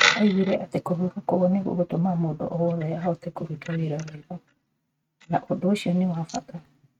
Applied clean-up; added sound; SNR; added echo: neural mask model RNNoise.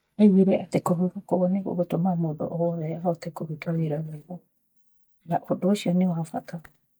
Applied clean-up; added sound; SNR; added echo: neural mask model DeepFilterNet 3.